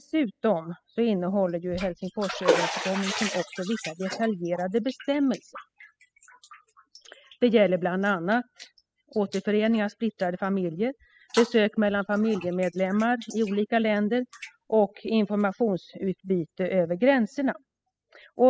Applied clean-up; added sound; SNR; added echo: classical method spectral subtraction.